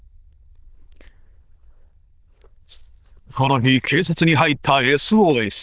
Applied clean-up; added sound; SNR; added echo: neural diffusion model UNIVERSE++.